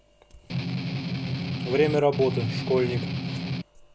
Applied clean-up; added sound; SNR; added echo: none; Strum; 1 dB; none.